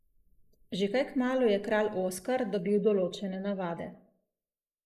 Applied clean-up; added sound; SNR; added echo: neural mask model Resemble Enhance denoiser.